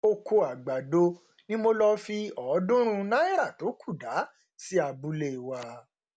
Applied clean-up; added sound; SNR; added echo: none; none; none; none.